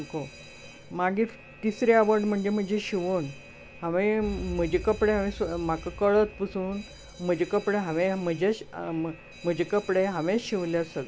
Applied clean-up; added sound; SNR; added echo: none; Alarm; 17 dB; none.